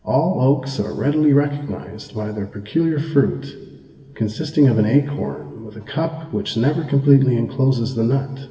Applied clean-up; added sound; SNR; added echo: none; none; none; reverberation time 3.0 s.